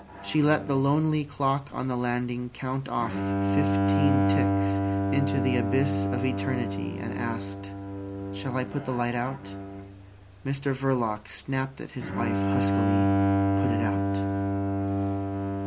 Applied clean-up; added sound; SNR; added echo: none; Bowed string instrument; -2 dB; none.